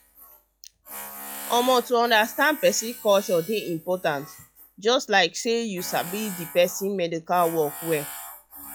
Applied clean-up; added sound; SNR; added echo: classical method log-MMSE.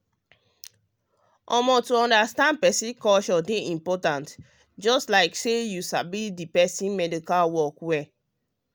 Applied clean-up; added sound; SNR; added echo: none; none; none; none.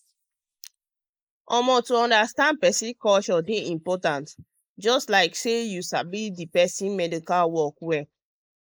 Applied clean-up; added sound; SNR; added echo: neural mask model Resemble Enhance denoiser.